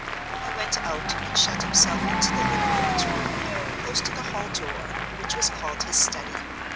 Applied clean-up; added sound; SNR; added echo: none; Applause + Bus; -1 dB; none.